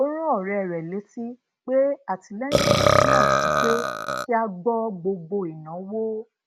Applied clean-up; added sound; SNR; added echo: none; Burping, eructation; -5 dB; none.